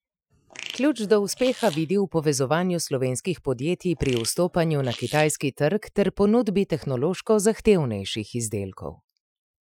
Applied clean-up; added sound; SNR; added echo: classical method Wiener filter.